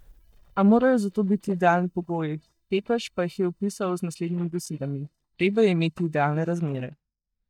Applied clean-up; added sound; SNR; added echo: neural mask model DeepFilterNet 3.